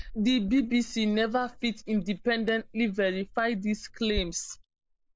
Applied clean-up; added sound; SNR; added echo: neural mask model Resemble Enhance denoiser.